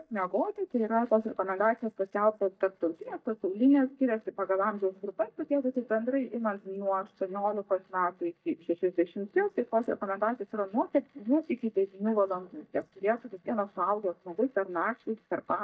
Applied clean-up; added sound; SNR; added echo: neural mask model DeepFilterNet 3.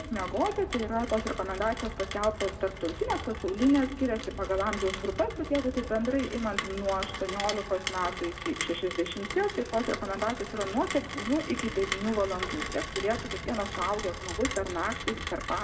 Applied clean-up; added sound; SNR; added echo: none; Rain; 7 dB; reverberation time 1.3 s.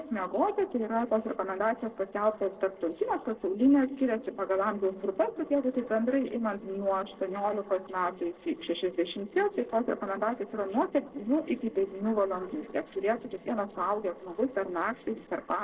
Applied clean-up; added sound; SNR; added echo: neural separator model SepFormer DNS4.